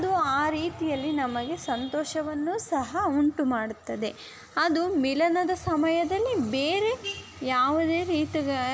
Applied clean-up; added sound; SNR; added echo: none; none; none; none.